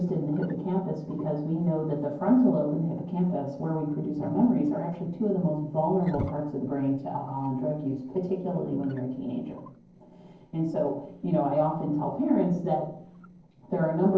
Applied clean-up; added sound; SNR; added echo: neural separator model SepFormer DNS4.